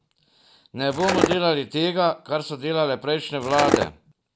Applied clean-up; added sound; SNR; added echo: none; Skateboard; -2 dB; none.